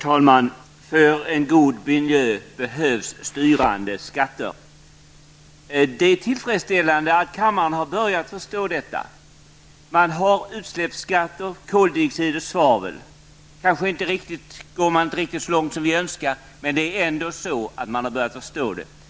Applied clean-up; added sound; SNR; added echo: none; Thump, thud; 14 dB; none.